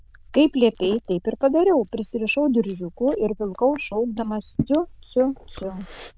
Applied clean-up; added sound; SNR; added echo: neural diffusion model UNIVERSE++.